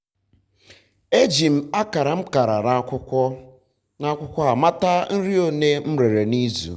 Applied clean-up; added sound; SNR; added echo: none; none; none; none.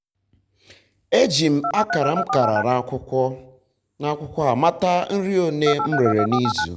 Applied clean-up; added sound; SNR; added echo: none; Telephone; 3 dB; none.